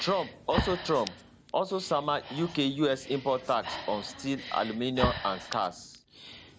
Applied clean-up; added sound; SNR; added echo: none; Breathing; 8 dB; none.